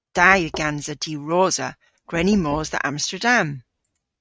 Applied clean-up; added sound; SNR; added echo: neural mask model RNNoise.